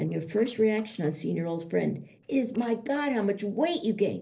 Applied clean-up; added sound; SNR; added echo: neural separator model SepFormer DNS4.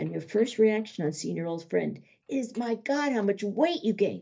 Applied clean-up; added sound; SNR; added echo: neural mask model DeepFilterNet 3.